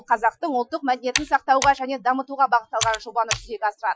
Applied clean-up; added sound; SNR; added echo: classical method Wiener filter.